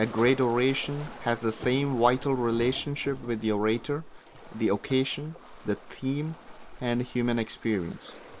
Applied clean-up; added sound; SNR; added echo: none; Waves, surf; 15 dB; none.